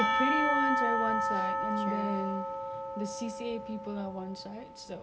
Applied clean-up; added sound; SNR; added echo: none; Church bell / Percussion; -4 dB; none.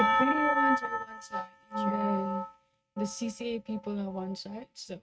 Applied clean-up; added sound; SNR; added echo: neural mask model RNNoise.